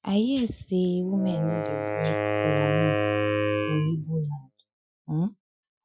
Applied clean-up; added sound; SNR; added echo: classical method Wiener filter.